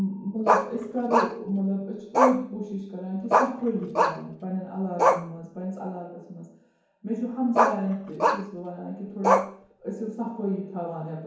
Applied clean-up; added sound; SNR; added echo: none; Bark; -4 dB; reverberation time 1.0 s.